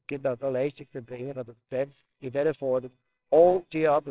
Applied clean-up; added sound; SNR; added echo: neural separator model SepFormer WHAMR!.